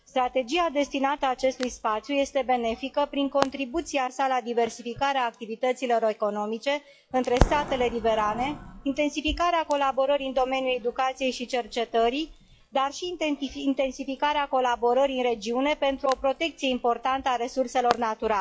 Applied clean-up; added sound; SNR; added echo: classical method log-MMSE.